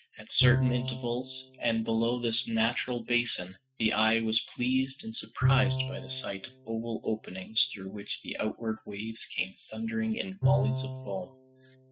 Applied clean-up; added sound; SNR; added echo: neural mask model RNNoise.